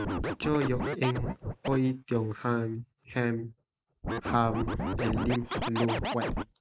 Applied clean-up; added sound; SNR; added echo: neural mask model Resemble Enhance denoiser.